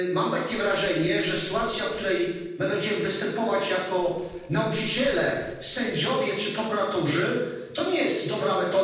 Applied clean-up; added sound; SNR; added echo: none; Keys jangling; 19 dB; reverberation time 1.2 s.